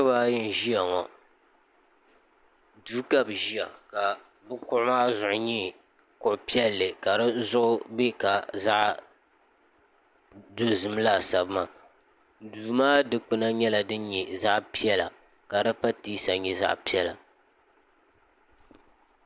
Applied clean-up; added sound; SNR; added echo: none; none; none; none.